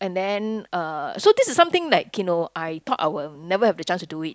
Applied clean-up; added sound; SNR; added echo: none; none; none; none.